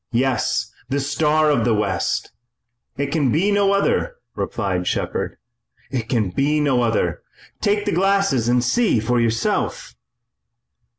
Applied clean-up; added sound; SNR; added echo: none; none; none; none.